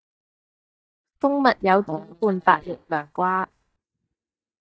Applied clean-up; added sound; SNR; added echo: neural mask model DeepFilterNet 3.